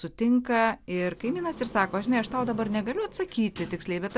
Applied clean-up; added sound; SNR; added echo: none; Sliding door; 16 dB; none.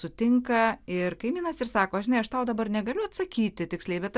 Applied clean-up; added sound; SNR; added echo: none; none; none; none.